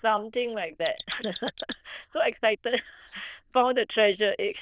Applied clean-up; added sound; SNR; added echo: neural diffusion model UNIVERSE++.